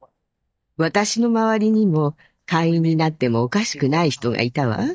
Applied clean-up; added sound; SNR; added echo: neural mask model DeepFilterNet 3.